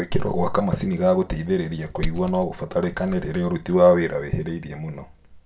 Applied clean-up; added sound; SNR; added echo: none; Glass; 14 dB; reverberation time 0.4 s.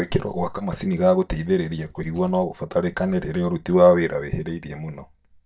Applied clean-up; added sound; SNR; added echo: neural mask model DeepFilterNet 3.